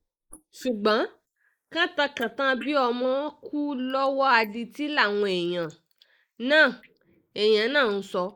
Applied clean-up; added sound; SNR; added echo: neural mask model Resemble Enhance denoiser.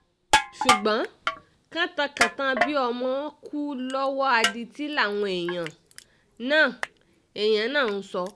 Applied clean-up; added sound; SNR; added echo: none; Crushing; 4 dB; none.